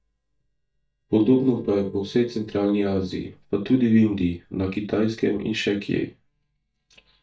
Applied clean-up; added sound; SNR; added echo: neural mask model DeepFilterNet 3.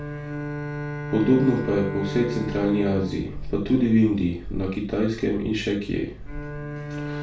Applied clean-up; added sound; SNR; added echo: none; Bowed string instrument; 9 dB; reverberation time 0.3 s.